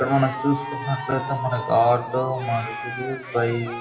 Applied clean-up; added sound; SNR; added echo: none; Cheering; 8 dB; reverberation time 1.1 s.